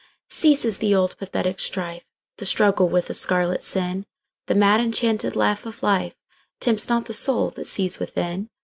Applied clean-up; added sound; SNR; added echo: none; none; none; none.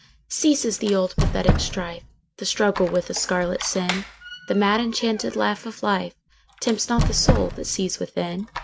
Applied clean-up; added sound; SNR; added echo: none; Squeak; 4 dB; none.